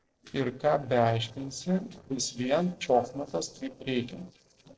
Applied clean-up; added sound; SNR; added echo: neural separator model SepFormer DNS4.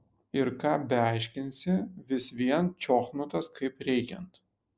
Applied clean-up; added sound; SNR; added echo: none; none; none; none.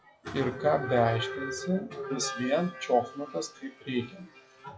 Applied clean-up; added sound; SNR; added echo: classical method WPE with log-MMSE.